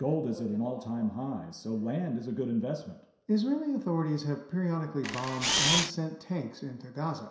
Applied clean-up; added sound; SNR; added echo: none; Camera; -3 dB; reverberation time 0.7 s.